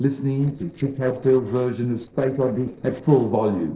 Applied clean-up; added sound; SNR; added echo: neural separator model SepFormer DNS4.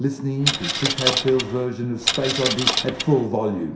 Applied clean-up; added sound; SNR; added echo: none; Coin (dropping); 1 dB; reverberation time 0.7 s.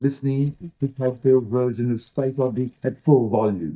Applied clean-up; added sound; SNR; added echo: neural mask model DeepFilterNet 3.